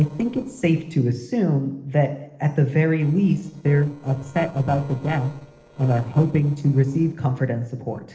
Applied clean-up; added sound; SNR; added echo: neural separator model SepFormer DNS4.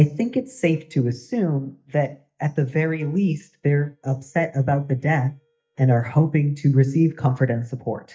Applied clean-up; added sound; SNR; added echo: neural mask model DeepFilterNet 3.